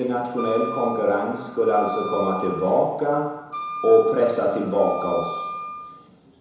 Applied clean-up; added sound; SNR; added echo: none; Wind instrument, woodwind instrument; 11 dB; reverberation time 1.0 s.